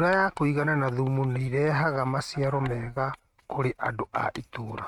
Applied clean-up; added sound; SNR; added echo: neural mask model RNNoise.